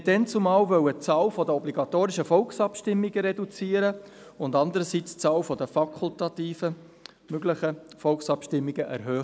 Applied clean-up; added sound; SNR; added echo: none; none; none; none.